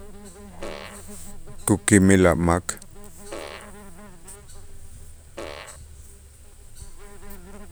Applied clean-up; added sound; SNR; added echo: none; Fart + Insect; 14 dB; none.